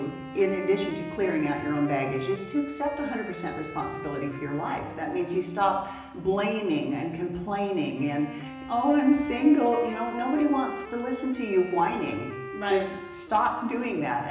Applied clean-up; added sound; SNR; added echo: none; Wind instrument, woodwind instrument; 13 dB; reverberation time 1.0 s.